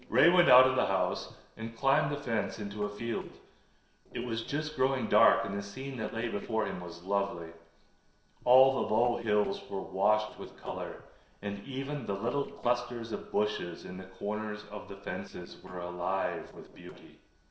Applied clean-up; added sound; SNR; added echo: neural separator model SepFormer DNS4.